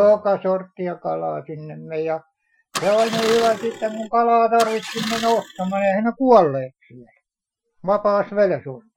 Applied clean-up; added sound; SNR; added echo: classical method Wiener filter.